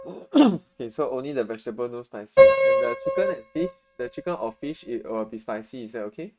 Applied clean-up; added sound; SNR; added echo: neural mask model RNNoise.